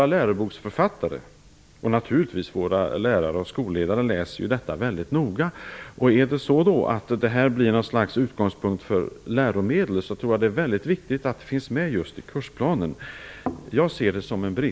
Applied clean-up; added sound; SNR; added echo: none; none; none; none.